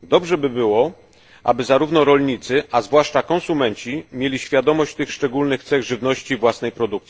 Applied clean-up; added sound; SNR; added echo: neural separator model SepFormer DNS4.